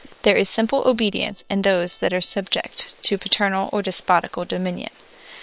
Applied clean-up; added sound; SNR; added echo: neural separator model SepFormer WHAM!.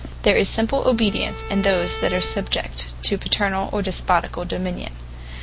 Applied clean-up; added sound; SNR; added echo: none; Bowed string instrument; 13 dB; none.